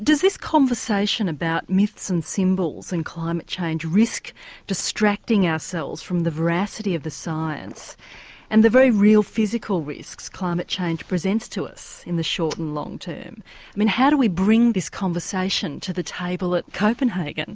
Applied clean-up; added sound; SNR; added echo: none; none; none; none.